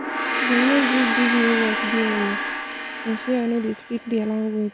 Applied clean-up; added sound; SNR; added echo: none; Gong; 2 dB; none.